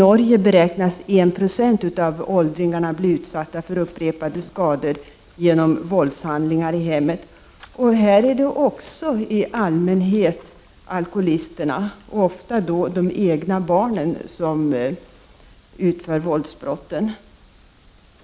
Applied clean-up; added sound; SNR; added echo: none; none; none; none.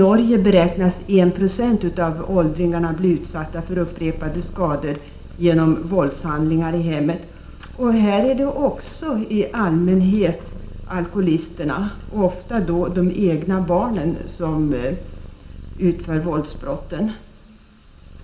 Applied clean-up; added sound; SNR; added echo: none; Purr; 14 dB; reverberation time 1.4 s.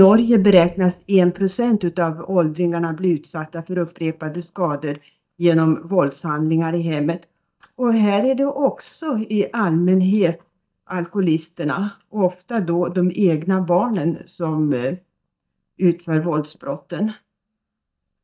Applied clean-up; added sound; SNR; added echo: neural mask model DeepFilterNet 3.